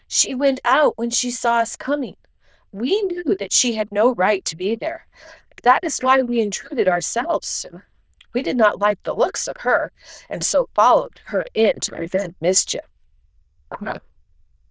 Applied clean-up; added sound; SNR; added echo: neural diffusion model UNIVERSE++.